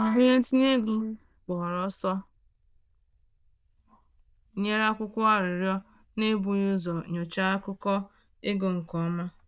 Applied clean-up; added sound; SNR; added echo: neural diffusion model UNIVERSE++.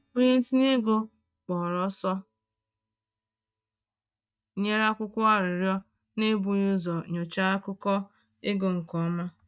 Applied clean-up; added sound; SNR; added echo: neural mask model DeepFilterNet 3.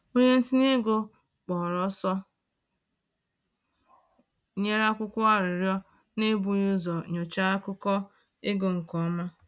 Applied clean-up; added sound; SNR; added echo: none; none; none; none.